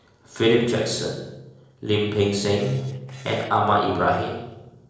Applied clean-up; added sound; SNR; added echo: neural separator model SepFormer DNS4.